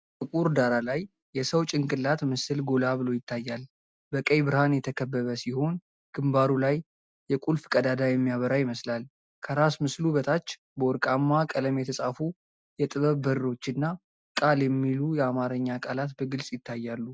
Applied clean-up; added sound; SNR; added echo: none; none; none; none.